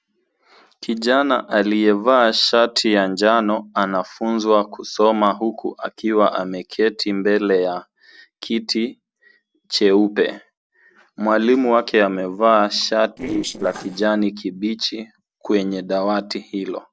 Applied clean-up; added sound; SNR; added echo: neural separator model SepFormer DNS4.